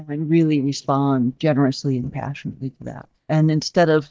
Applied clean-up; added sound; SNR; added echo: neural mask model DeepFilterNet 3.